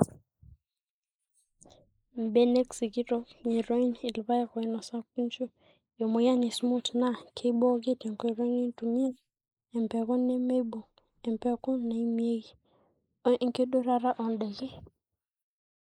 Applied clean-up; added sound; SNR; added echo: neural mask model Resemble Enhance denoiser.